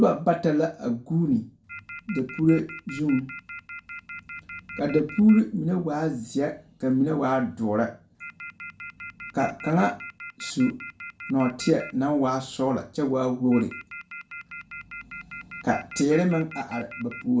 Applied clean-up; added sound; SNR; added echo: none; Telephone; 15 dB; reverberation time 0.3 s.